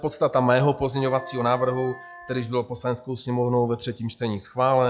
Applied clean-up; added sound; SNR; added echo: classical method log-MMSE.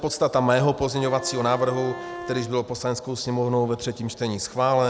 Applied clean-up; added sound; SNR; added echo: none; Bowed string instrument; 13 dB; none.